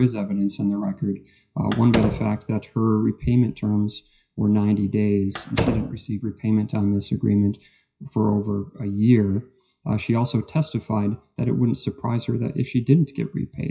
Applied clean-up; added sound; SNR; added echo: classical method WPE with log-MMSE.